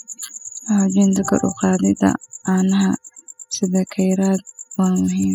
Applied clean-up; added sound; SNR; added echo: classical method spectral subtraction.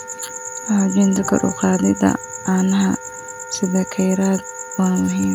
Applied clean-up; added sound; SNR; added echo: none; Wind instrument, woodwind instrument + Wind instrument, woodwind instrument; 16 dB; none.